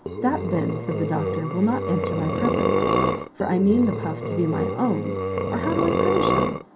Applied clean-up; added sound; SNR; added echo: none; Burping, eructation; -1 dB; reverberation time 0.3 s.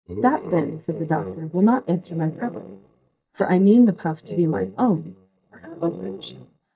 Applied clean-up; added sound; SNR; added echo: neural mask model DeepFilterNet 3.